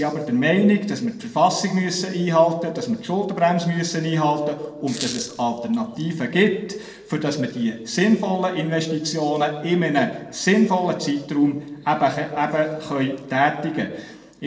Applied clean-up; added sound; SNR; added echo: neural separator model SepFormer DNS4.